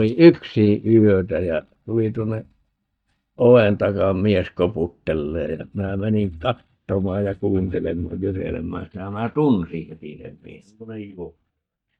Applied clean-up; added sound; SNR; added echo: neural mask model DeepFilterNet 3.